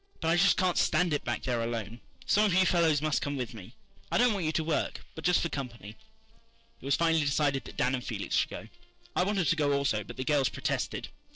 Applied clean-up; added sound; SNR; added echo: neural separator model SepFormer DNS4.